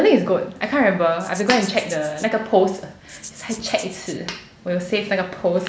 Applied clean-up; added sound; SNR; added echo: none; Rattle (instrument); 18 dB; none.